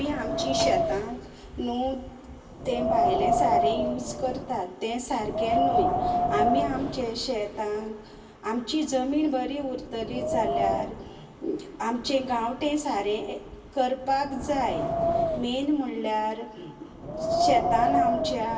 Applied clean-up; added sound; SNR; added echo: none; Wind; 0 dB; reverberation time 0.2 s.